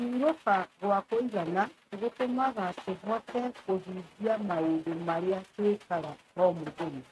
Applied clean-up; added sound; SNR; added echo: neural mask model RNNoise.